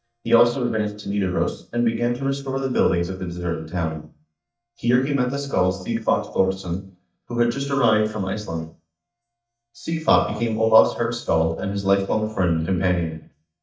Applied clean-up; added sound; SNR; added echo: neural mask model DeepFilterNet 3.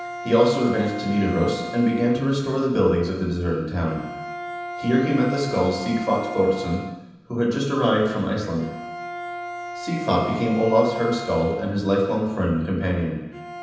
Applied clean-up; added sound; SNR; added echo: none; Bowed string instrument; 12 dB; reverberation time 1.1 s.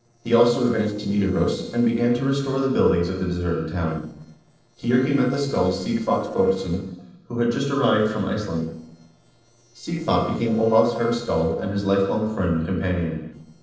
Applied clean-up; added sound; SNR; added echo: neural separator model SepFormer DNS4.